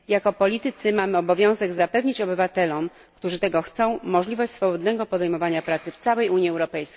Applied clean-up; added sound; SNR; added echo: none; none; none; none.